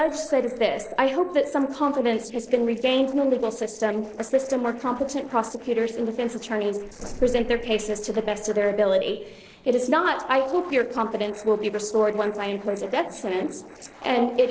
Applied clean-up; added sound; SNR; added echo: neural separator model SepFormer DNS4.